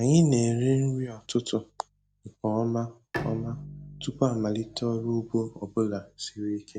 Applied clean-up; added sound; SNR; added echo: none; Bowed string instrument; 16 dB; none.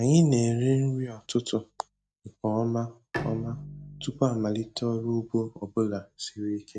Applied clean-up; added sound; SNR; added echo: neural mask model RNNoise.